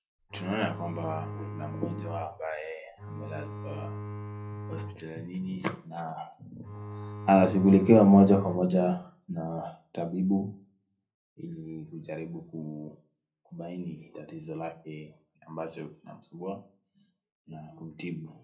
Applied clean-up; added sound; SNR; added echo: none; Bowed string instrument; 10 dB; reverberation time 0.3 s.